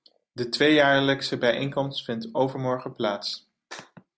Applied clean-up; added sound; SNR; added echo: none; none; none; none.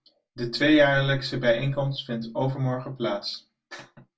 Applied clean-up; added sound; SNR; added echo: none; none; none; reverberation time 0.1 s.